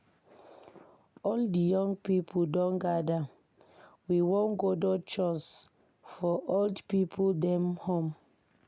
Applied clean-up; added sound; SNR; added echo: none; none; none; none.